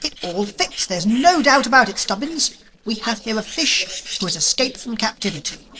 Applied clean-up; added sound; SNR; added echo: neural separator model SepFormer DNS4.